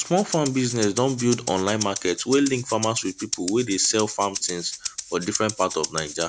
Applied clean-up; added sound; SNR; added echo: none; Rattle (instrument); 9 dB; none.